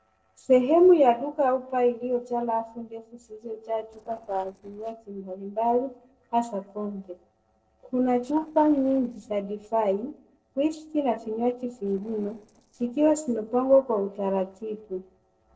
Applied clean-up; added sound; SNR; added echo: neural separator model SepFormer DNS4.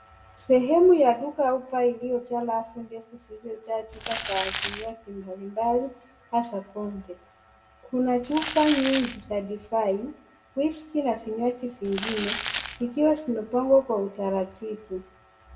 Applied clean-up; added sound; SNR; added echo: none; Crumpling, crinkling; 3 dB; reverberation time 0.5 s.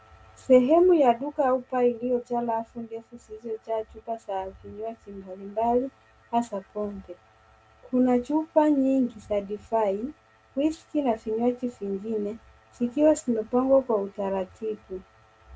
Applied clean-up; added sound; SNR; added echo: none; none; none; none.